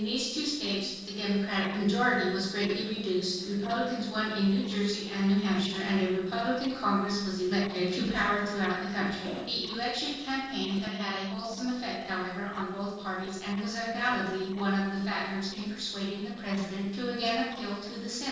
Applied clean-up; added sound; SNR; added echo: neural separator model SepFormer DNS4.